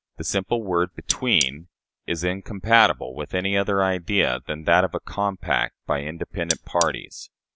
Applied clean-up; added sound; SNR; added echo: none; Cutlery, silverware; 6 dB; none.